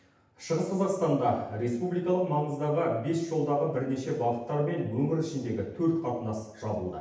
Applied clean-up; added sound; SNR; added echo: none; none; none; reverberation time 0.9 s.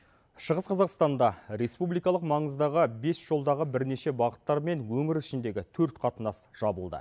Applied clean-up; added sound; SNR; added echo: none; none; none; none.